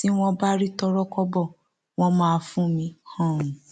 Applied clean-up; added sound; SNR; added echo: none; none; none; none.